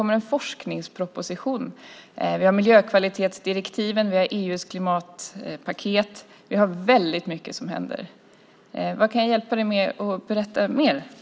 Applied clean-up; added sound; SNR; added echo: none; none; none; none.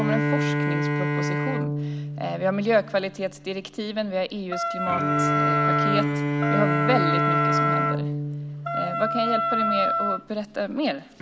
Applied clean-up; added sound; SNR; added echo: none; Wind instrument, woodwind instrument + Bowed string instrument; -4 dB; none.